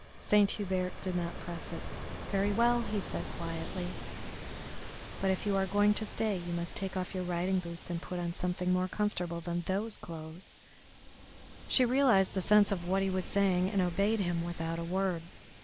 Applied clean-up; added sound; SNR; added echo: none; Ocean; 10 dB; none.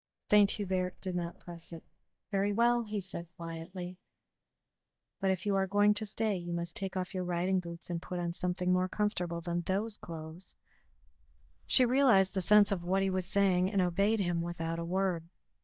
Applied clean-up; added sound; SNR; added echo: neural mask model DeepFilterNet 3.